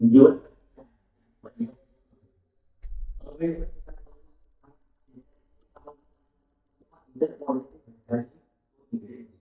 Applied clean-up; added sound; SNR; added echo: neural mask model DeepFilterNet 3.